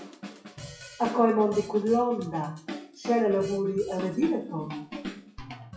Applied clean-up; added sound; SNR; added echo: classical method WPE with log-MMSE.